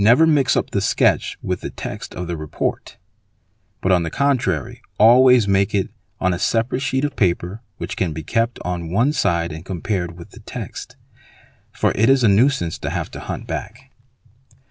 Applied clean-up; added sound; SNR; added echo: none; none; none; none.